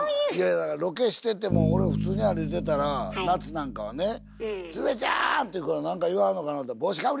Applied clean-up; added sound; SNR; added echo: none; Bass guitar; 6 dB; none.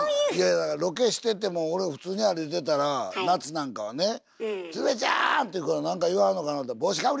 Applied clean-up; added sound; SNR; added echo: none; none; none; none.